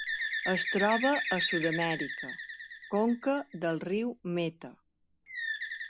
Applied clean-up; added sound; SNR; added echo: none; Bird; 4 dB; none.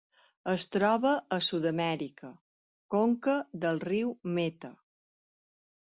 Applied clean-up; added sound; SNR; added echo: none; none; none; none.